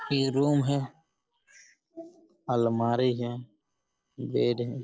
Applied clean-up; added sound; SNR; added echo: neural separator model SepFormer DNS4.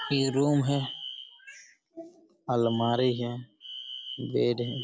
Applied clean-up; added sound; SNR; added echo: none; Alarm; 14 dB; none.